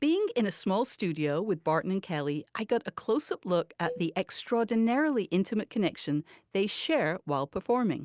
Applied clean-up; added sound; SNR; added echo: none; Cowbell; 17 dB; none.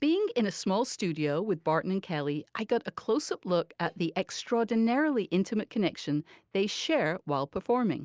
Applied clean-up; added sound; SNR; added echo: neural mask model Resemble Enhance denoiser.